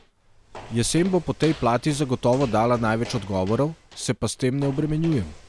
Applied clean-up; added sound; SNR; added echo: none; Walk, footsteps; 17 dB; none.